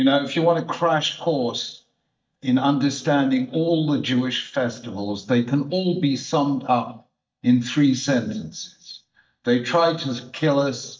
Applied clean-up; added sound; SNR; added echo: neural mask model DeepFilterNet 3.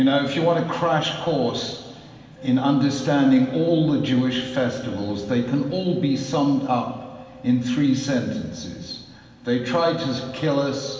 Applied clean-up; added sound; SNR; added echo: none; Wind instrument, woodwind instrument; 19 dB; reverberation time 0.9 s.